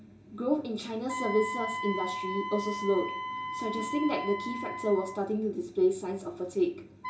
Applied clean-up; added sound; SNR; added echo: none; Wind instrument, woodwind instrument; 7 dB; reverberation time 0.2 s.